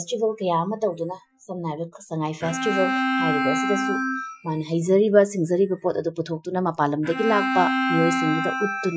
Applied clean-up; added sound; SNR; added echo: classical method Wiener filter.